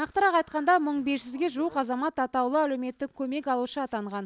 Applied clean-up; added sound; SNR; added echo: none; none; none; none.